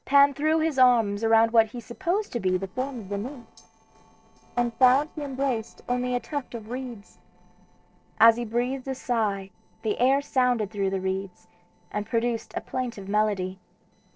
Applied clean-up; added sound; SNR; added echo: neural separator model SepFormer DNS4.